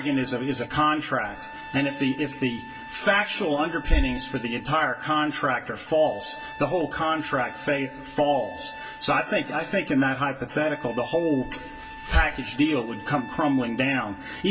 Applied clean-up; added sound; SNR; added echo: none; Trumpet; 17 dB; reverberation time 0.2 s.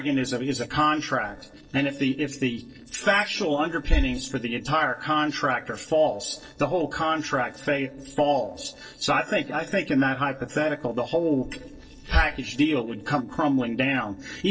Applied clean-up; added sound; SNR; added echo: neural separator model SepFormer DNS4.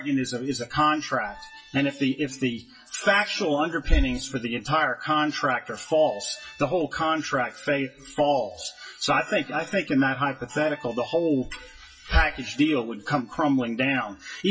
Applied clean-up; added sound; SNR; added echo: classical method WPE with log-MMSE.